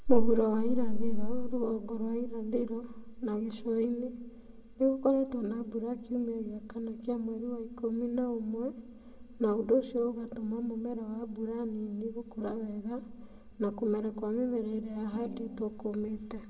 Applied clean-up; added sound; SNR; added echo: none; Piano; 13 dB; reverberation time 0.7 s.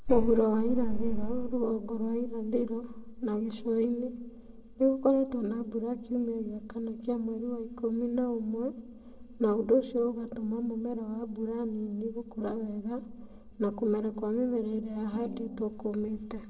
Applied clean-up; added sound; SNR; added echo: neural separator model SepFormer DNS4.